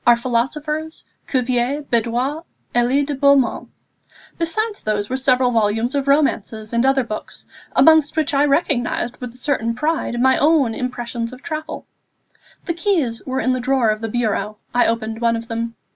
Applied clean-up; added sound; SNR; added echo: none; none; none; none.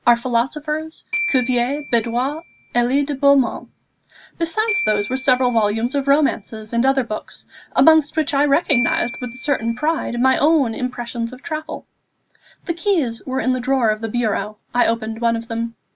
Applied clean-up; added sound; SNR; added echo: none; Glockenspiel; 12 dB; none.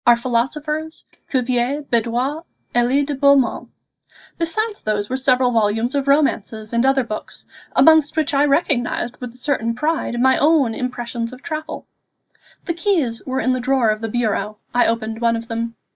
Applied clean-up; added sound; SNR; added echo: neural mask model DeepFilterNet 3.